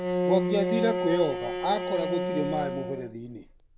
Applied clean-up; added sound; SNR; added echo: none; Bowed string instrument; 0 dB; none.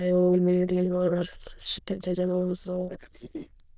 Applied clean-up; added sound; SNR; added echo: neural diffusion model UNIVERSE++.